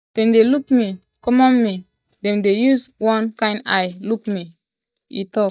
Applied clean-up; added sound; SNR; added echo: neural mask model DeepFilterNet 3.